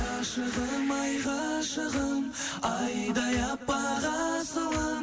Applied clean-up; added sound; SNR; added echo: none; none; none; none.